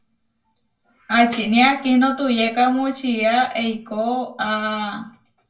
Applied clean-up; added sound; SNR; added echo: none; Tambourine; 7 dB; reverberation time 0.2 s.